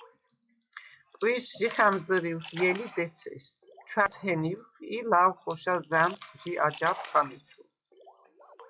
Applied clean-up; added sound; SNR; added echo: classical method log-MMSE.